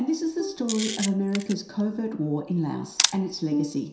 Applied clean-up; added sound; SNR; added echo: none; Camera; 6 dB; reverberation time 0.7 s.